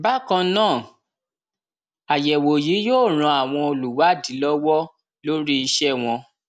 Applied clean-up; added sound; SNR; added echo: none; none; none; none.